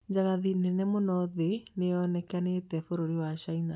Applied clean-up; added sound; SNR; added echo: none; none; none; none.